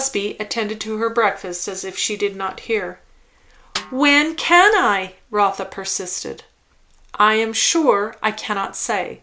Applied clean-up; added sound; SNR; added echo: none; Snare drum; 15 dB; none.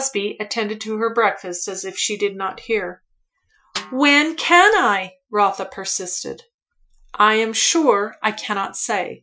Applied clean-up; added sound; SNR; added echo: classical method Wiener filter.